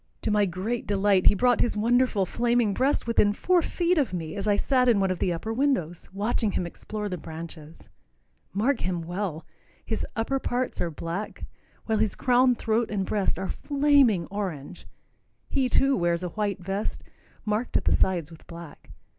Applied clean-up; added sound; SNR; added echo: none; none; none; none.